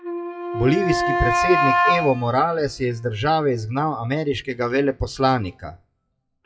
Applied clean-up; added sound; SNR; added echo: classical method WPE with log-MMSE.